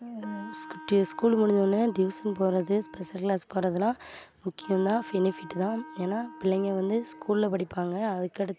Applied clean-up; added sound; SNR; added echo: none; Wind instrument, woodwind instrument; 18 dB; none.